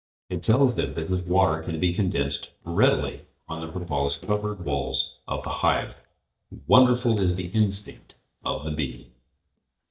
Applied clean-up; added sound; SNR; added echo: neural mask model DeepFilterNet 3.